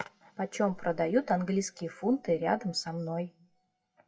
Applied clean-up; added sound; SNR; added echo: classical method WPE with log-MMSE.